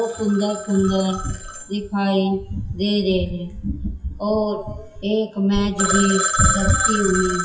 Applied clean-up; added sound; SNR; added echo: classical method WPE with log-MMSE.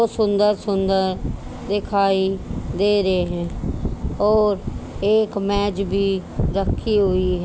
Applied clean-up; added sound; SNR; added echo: none; none; none; none.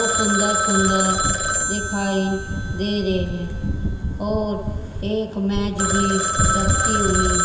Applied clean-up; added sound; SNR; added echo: none; Telephone; 1 dB; reverberation time 2.2 s.